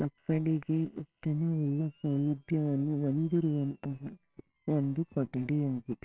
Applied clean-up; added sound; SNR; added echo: neural separator model SepFormer WHAMR!.